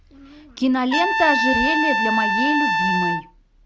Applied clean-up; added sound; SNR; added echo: none; Trumpet; -1 dB; none.